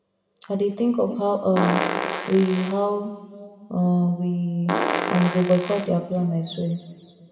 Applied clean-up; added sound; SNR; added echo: none; Fart; 4 dB; reverberation time 1.9 s.